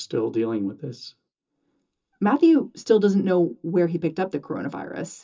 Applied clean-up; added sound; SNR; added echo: none; none; none; reverberation time 0.2 s.